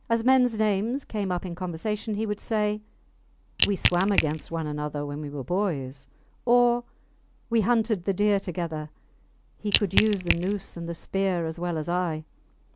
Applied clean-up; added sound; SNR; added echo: none; Crack / Crushing; 2 dB; none.